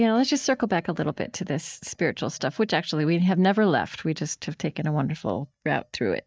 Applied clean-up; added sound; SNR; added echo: neural mask model DeepFilterNet 3.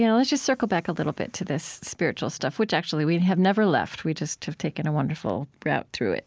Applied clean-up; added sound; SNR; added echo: none; none; none; none.